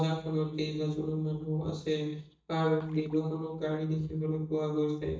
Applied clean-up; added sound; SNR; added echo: neural mask model DeepFilterNet 3.